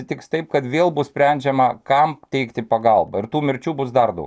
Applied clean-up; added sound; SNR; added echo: none; none; none; none.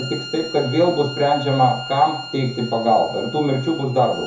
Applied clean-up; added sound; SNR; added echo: none; Bowed string instrument; 14 dB; reverberation time 0.6 s.